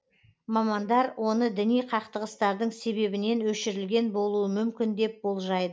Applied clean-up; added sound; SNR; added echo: none; none; none; none.